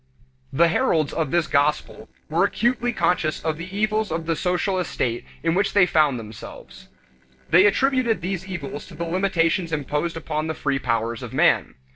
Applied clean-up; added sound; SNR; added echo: neural separator model SepFormer DNS4.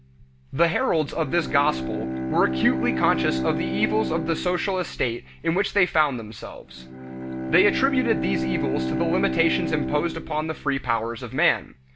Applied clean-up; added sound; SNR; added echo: none; Bowed string instrument; 4 dB; none.